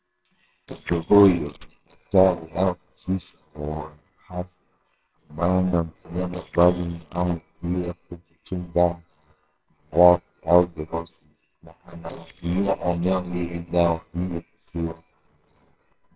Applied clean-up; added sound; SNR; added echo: neural separator model SepFormer WHAMR!.